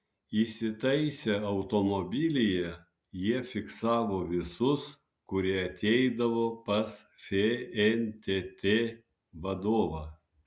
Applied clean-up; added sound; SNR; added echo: none; none; none; none.